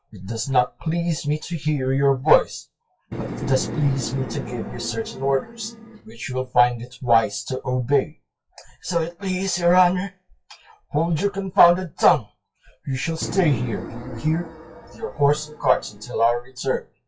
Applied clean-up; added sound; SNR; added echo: classical method WPE with log-MMSE.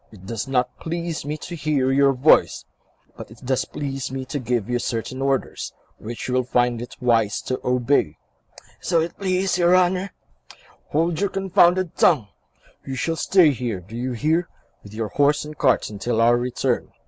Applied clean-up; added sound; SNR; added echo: none; none; none; none.